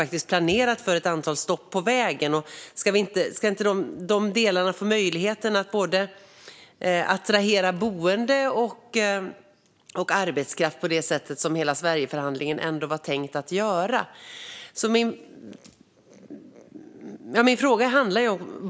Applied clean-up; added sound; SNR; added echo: none; none; none; none.